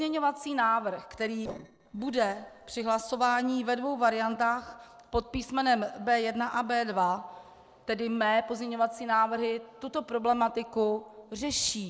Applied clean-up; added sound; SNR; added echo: neural separator model SepFormer DNS4.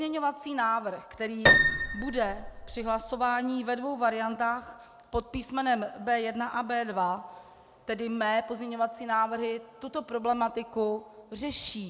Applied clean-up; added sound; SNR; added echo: none; Piano; -4 dB; none.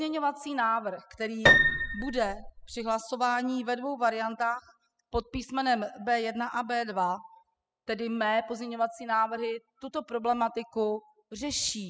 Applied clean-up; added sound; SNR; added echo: classical method spectral subtraction.